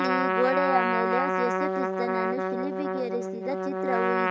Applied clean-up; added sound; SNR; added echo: neural mask model RNNoise.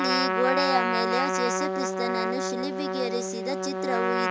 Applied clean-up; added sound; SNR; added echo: none; Trumpet; -2 dB; none.